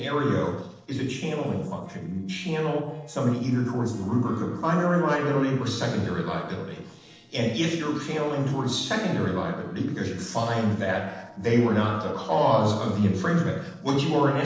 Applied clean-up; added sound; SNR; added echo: neural separator model SepFormer DNS4.